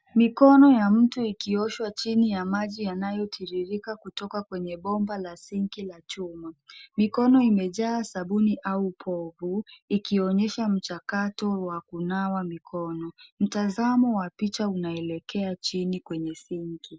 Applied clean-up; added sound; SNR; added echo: none; none; none; none.